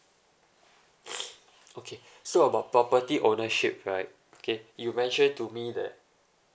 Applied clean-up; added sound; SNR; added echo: none; none; none; none.